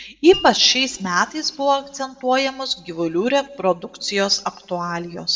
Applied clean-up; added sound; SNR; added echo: none; Mallet percussion; 15 dB; reverberation time 2.0 s.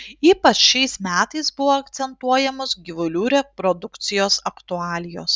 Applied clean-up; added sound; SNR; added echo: none; none; none; none.